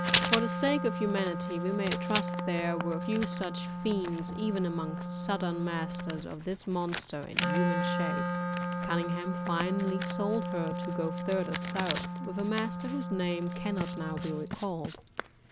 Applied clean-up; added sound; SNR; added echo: none; Wind instrument, woodwind instrument + Writing; 0 dB; none.